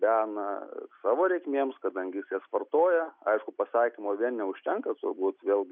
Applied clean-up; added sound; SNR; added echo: none; none; none; none.